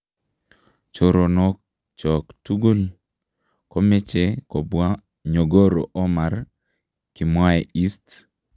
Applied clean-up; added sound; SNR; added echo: none; none; none; none.